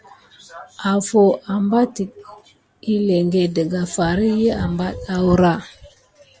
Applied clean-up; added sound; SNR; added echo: none; none; none; none.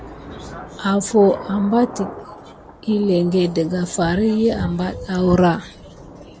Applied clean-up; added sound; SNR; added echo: none; Thunder / Rain; 17 dB; none.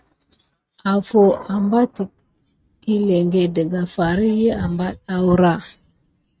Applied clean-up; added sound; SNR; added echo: neural mask model RNNoise.